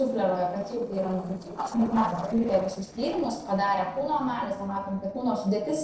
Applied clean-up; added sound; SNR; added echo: neural separator model SepFormer DNS4.